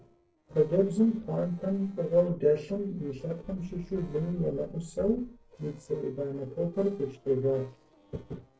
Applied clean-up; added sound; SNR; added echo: neural separator model SepFormer DNS4.